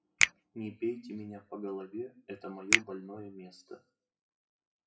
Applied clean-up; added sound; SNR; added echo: classical method WPE with log-MMSE.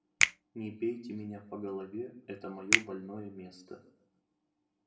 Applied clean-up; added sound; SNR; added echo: none; Finger snapping; -5 dB; reverberation time 0.6 s.